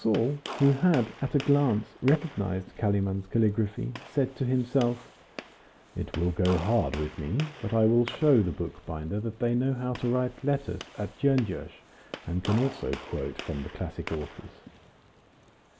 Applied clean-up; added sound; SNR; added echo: none; Gunshot, gunfire; 16 dB; none.